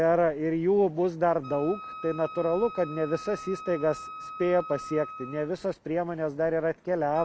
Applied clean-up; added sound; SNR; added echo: none; Wind instrument, woodwind instrument; 16 dB; none.